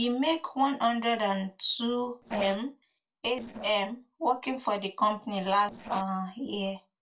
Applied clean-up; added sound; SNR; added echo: neural separator model SepFormer DNS4.